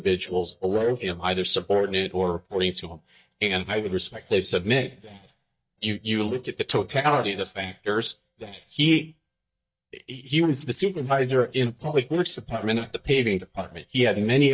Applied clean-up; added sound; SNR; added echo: neural mask model DeepFilterNet 3.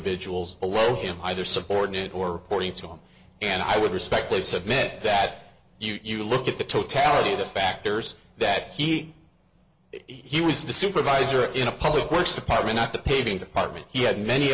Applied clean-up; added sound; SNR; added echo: none; none; none; none.